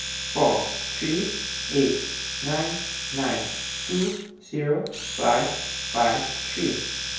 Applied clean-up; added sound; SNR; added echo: none; Domestic sounds, home sounds; 4 dB; reverberation time 0.5 s.